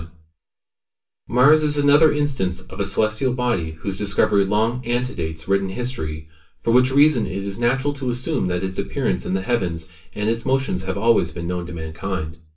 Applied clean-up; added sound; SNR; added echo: none; none; none; reverberation time 0.2 s.